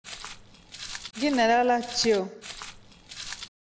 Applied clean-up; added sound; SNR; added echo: none; Walk, footsteps; 13 dB; none.